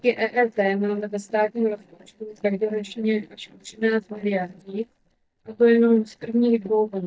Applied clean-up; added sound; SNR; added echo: neural mask model DeepFilterNet 3.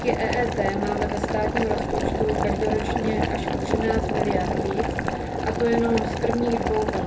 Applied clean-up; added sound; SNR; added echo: none; Boiling; -2 dB; reverberation time 0.3 s.